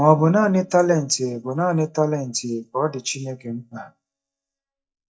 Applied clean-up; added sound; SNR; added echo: neural mask model DeepFilterNet 3.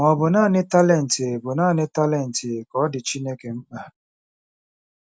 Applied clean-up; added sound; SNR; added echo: none; none; none; none.